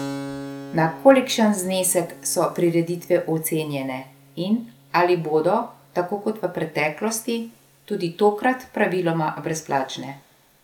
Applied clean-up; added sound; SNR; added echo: none; Keyboard (musical); 18 dB; none.